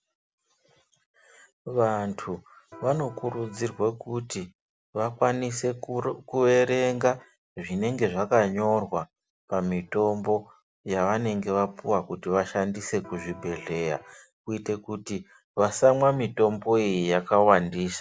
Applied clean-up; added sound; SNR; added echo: none; Electric guitar; 20 dB; none.